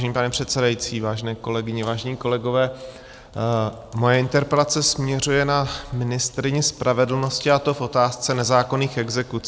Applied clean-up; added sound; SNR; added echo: none; none; none; none.